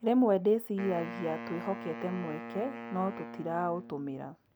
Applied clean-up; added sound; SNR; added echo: none; Wind instrument, woodwind instrument; 11 dB; none.